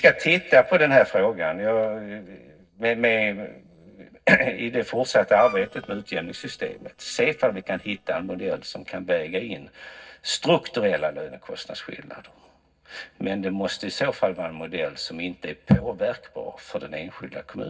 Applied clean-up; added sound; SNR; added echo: neural separator model SepFormer DNS4.